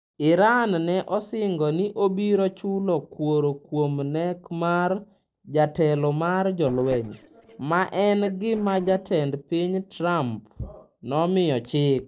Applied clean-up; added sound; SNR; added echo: neural separator model SepFormer DNS4.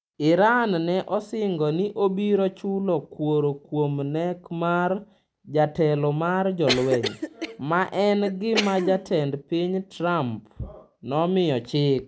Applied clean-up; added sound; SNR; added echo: none; Cough; 8 dB; none.